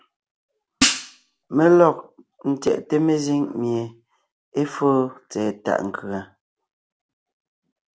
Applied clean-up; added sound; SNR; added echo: none; Hi-hat; 0 dB; none.